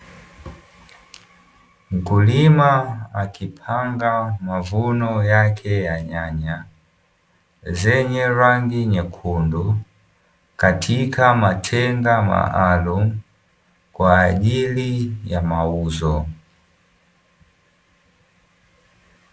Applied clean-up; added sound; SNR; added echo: none; none; none; none.